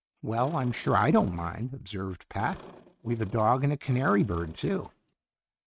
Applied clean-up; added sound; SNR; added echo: neural mask model RNNoise.